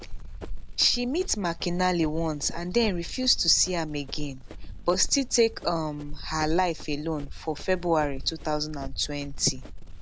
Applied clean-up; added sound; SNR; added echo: none; Run; 6 dB; none.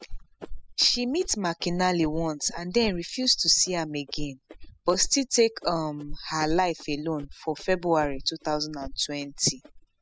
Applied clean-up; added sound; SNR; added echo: classical method spectral subtraction.